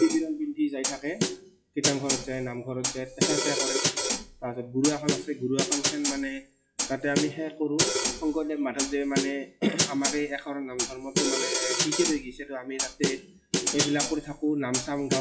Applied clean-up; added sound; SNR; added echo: classical method WPE with log-MMSE.